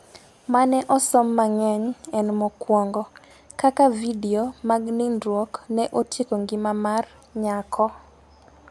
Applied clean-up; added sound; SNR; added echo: none; none; none; none.